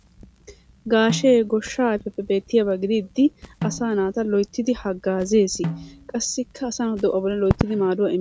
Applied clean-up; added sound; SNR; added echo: none; Crackle + Snare drum; 11 dB; none.